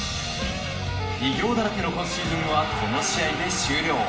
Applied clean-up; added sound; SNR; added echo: none; Wind instrument, woodwind instrument; 12 dB; reverberation time 2.0 s.